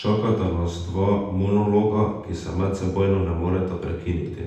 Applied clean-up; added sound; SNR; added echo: none; none; none; reverberation time 0.8 s.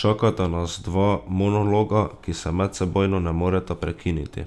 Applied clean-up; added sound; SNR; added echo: none; none; none; none.